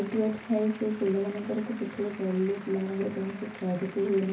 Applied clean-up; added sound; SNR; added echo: none; Applause; 18 dB; reverberation time 0.4 s.